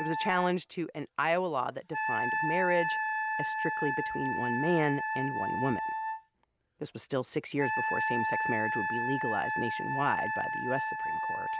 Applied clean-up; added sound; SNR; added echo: none; Wind instrument, woodwind instrument; 0 dB; none.